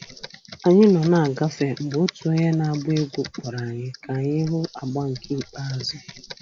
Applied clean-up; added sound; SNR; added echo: none; Computer keyboard; 19 dB; none.